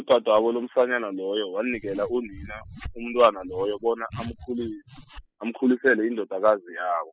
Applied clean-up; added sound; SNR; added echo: classical method spectral subtraction.